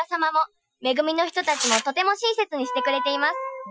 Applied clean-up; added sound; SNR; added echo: classical method Wiener filter.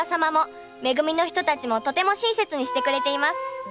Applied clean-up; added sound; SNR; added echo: none; none; none; none.